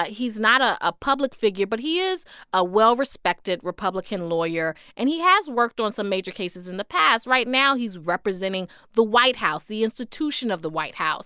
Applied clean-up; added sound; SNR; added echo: none; none; none; none.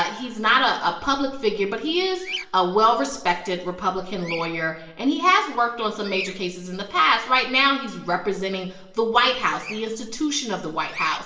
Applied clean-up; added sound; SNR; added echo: none; Bird vocalization, bird call, bird song; 18 dB; reverberation time 0.8 s.